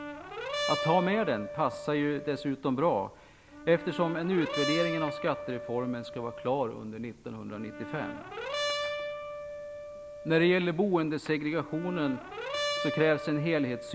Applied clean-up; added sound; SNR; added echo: none; Brass instrument; 7 dB; none.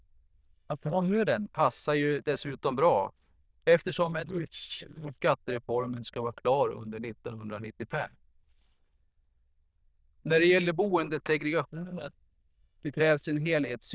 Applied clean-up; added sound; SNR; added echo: neural diffusion model UNIVERSE++.